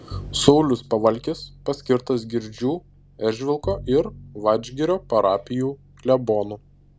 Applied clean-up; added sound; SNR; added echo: none; Bowed string instrument; 18 dB; none.